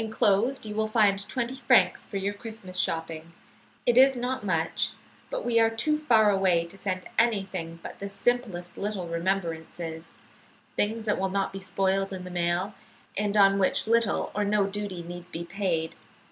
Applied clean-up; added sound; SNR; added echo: none; none; none; none.